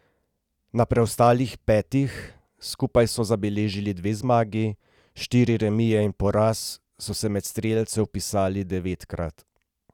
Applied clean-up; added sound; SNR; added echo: none; none; none; none.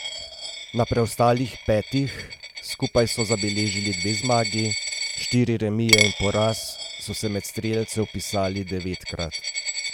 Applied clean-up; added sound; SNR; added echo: none; Coin (dropping); 5 dB; none.